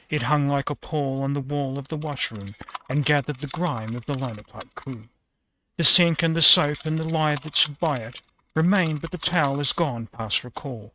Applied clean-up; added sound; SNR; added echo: neural mask model RNNoise.